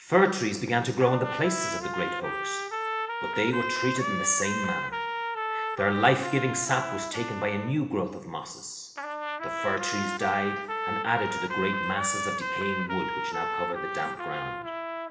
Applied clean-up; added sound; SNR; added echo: none; Trumpet; 3 dB; reverberation time 1.1 s.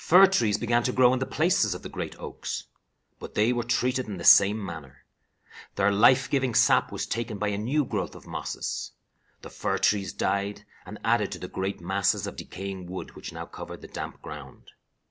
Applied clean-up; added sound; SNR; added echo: none; none; none; none.